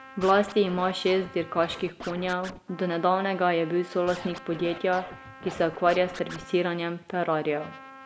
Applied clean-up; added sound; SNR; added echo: none; Scratching (performance technique) + Trumpet; 16 dB; none.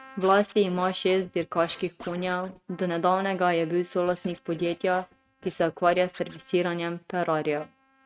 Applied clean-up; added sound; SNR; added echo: neural mask model RNNoise.